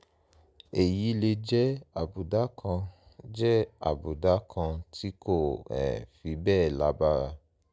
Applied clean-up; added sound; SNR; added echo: none; none; none; none.